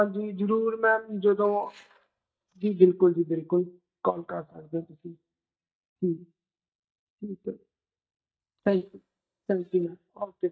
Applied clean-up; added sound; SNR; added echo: neural mask model DeepFilterNet 3.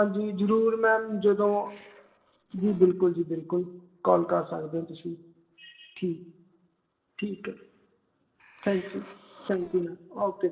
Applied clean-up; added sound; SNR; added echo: neural separator model SepFormer DNS4.